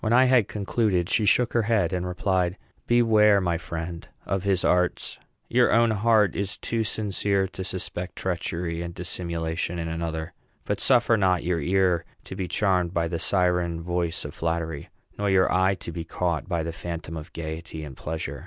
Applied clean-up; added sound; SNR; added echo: none; none; none; none.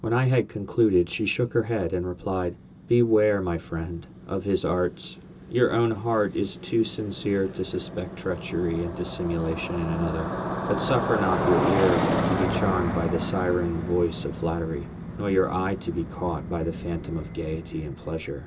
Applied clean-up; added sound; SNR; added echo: none; Motorcycle; 6 dB; reverberation time 0.2 s.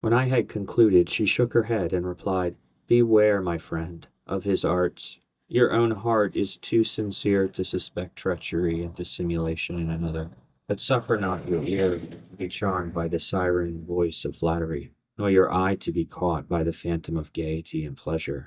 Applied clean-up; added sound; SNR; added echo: neural mask model DeepFilterNet 3.